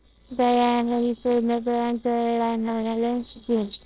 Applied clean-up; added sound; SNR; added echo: neural separator model SepFormer WHAMR!.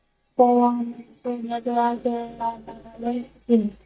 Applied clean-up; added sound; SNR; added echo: neural mask model DeepFilterNet 3.